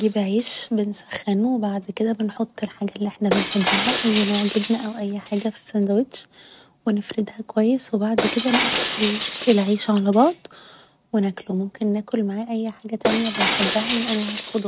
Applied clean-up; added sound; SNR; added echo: none; Shatter; 6 dB; none.